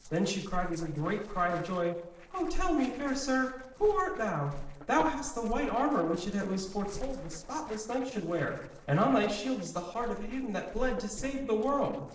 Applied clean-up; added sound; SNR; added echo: neural separator model SepFormer DNS4.